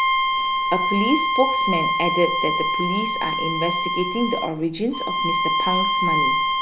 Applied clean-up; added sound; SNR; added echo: none; Bowed string instrument; -4 dB; none.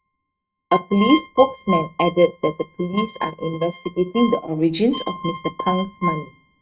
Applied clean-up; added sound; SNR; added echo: neural mask model RNNoise.